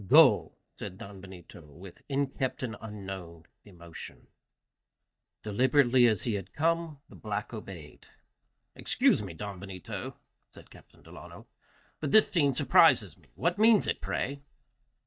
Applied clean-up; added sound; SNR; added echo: neural mask model DeepFilterNet 3.